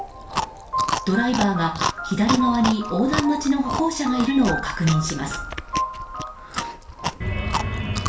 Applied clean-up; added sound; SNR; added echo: none; Chewing, mastication; 7 dB; reverberation time 0.4 s.